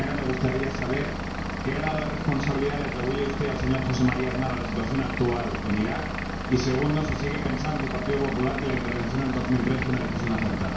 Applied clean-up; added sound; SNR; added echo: none; Engine / Vehicle; 3 dB; reverberation time 0.6 s.